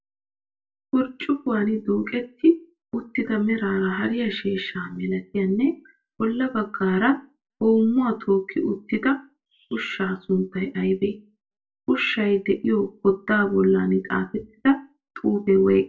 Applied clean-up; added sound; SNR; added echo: none; none; none; reverberation time 0.1 s.